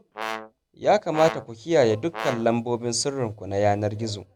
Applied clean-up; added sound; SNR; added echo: none; Brass instrument; 11 dB; none.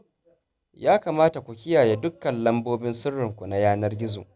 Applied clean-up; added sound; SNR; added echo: none; none; none; none.